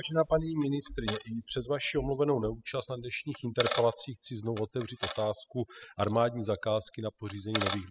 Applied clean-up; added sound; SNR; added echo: classical method spectral subtraction.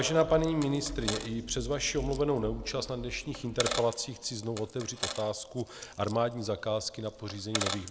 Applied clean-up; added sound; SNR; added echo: none; Coin (dropping); 10 dB; none.